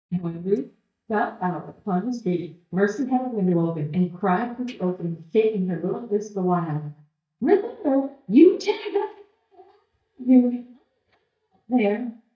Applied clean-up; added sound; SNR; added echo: neural mask model DeepFilterNet 3.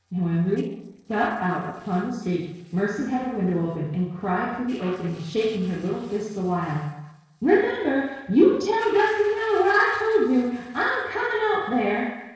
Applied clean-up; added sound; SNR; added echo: neural separator model SepFormer DNS4.